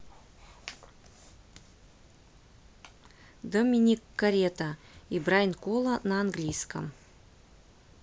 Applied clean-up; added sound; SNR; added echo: none; none; none; none.